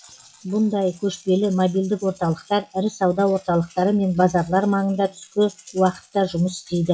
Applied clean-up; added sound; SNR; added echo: classical method log-MMSE.